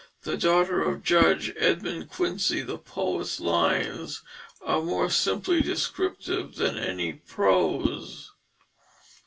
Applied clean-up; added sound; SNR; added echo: none; Whoosh, swoosh, swish; 12 dB; reverberation time 0.1 s.